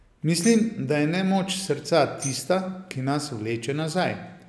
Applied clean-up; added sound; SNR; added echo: none; Tambourine; 17 dB; none.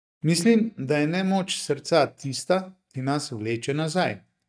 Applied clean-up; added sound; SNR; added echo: neural mask model DeepFilterNet 3.